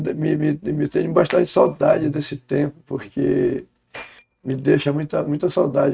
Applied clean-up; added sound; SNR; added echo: neural mask model RNNoise.